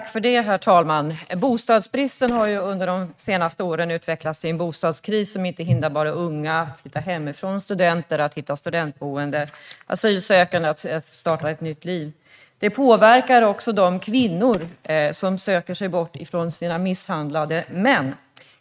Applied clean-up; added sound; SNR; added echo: neural mask model RNNoise.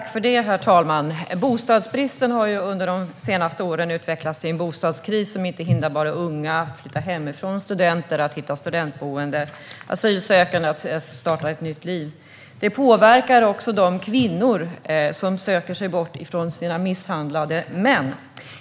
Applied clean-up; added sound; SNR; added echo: none; none; none; none.